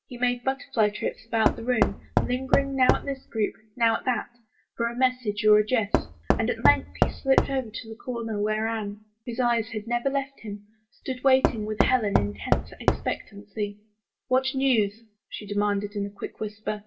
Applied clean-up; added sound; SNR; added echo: none; Knock / Wood; 0 dB; reverberation time 0.2 s.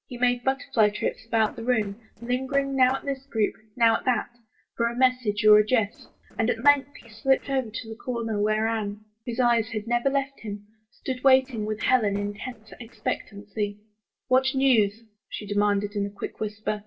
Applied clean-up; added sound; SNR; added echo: neural separator model SepFormer DNS4.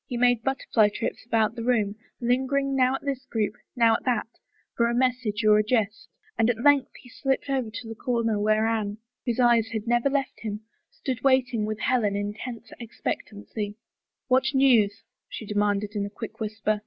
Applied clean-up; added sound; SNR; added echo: none; none; none; none.